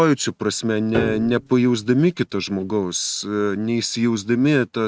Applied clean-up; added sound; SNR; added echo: neural mask model RNNoise.